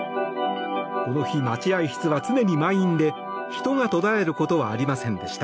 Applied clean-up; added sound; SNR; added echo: none; none; none; none.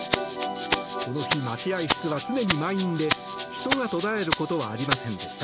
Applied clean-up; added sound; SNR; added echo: none; Rattle (instrument); -4 dB; none.